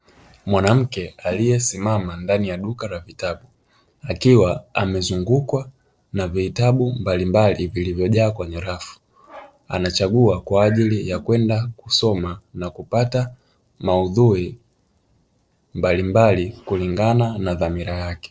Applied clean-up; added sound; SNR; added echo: neural separator model SepFormer DNS4.